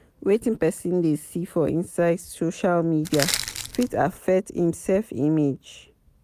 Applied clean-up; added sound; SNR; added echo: none; Crushing; 6 dB; none.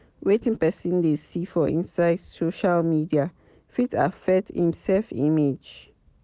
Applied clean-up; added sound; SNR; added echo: none; none; none; none.